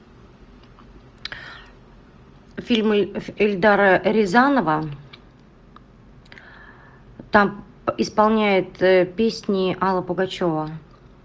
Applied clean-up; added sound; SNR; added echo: none; none; none; none.